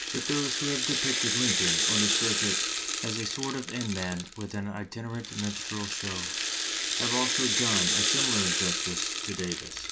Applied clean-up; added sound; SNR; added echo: none; Rattle (instrument); -4 dB; none.